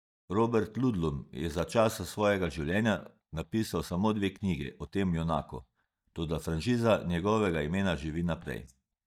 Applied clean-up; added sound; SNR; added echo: neural mask model DeepFilterNet 3.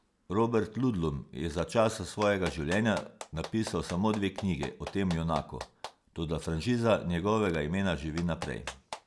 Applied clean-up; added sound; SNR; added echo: none; Clapping; 16 dB; none.